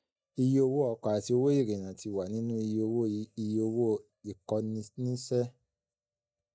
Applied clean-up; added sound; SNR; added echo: neural mask model DeepFilterNet 3.